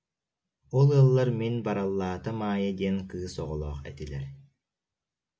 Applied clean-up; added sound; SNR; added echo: none; none; none; none.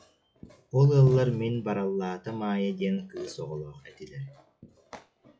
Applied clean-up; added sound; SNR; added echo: classical method log-MMSE.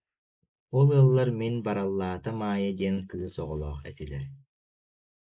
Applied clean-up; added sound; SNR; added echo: neural mask model Resemble Enhance denoiser.